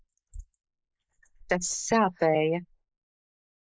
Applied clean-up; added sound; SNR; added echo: neural mask model Resemble Enhance denoiser.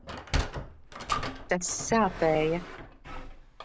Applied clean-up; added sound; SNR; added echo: none; Sliding door; 5 dB; none.